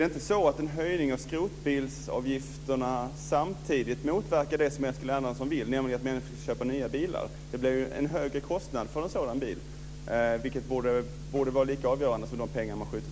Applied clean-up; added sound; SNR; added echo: none; none; none; none.